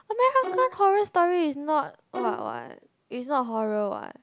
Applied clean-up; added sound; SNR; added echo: none; Bowed string instrument; 11 dB; none.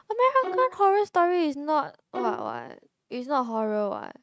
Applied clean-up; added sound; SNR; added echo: neural mask model RNNoise.